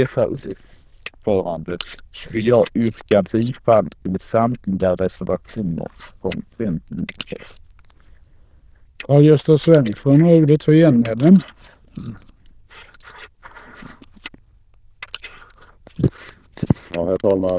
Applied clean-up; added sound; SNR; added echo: neural diffusion model UNIVERSE++.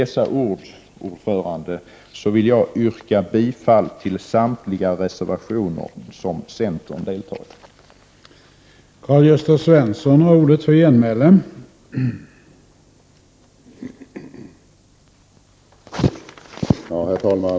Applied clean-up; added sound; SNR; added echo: none; none; none; none.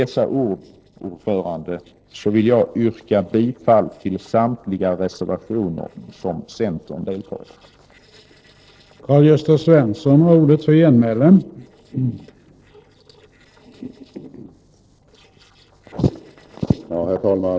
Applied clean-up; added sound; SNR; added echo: neural separator model SepFormer DNS4.